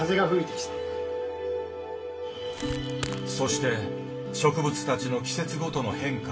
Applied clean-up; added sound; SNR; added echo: none; Crackle; 15 dB; reverberation time 0.2 s.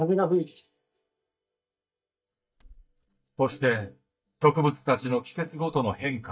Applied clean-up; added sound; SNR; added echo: neural mask model DeepFilterNet 3.